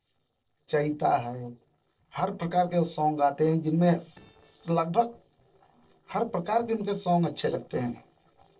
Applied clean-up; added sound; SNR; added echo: neural separator model SepFormer DNS4.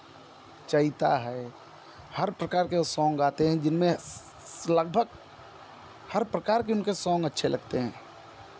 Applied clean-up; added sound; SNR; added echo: none; none; none; none.